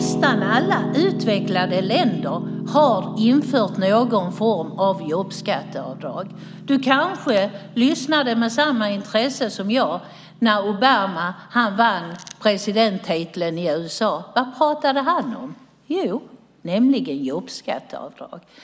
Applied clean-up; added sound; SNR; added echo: none; Piano; 10 dB; none.